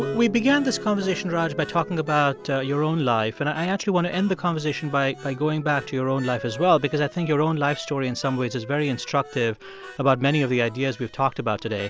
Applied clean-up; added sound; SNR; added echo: none; Harmonica + Wind instrument, woodwind instrument; 19 dB; none.